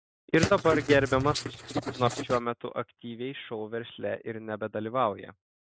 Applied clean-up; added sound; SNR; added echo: neural mask model RNNoise.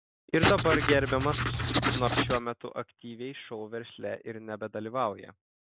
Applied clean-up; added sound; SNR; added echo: none; Writing; -5 dB; none.